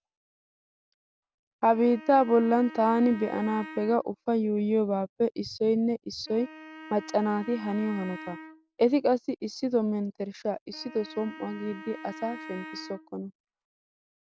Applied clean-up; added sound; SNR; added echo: none; Wind instrument, woodwind instrument; 17 dB; none.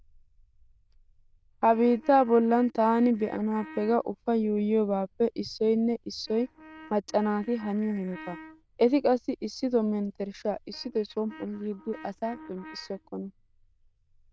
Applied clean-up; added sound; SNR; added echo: neural diffusion model UNIVERSE++.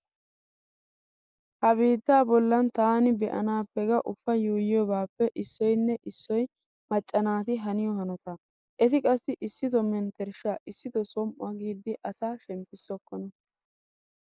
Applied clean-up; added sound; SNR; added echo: neural mask model Resemble Enhance denoiser.